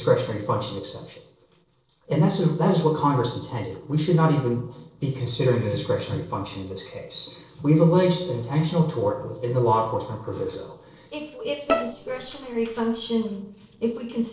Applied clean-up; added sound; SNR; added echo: neural separator model SepFormer DNS4.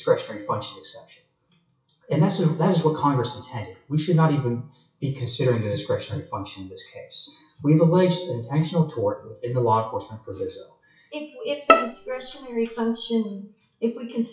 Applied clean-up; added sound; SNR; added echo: classical method WPE with log-MMSE.